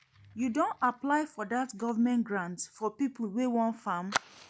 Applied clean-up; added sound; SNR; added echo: none; Fire; 14 dB; none.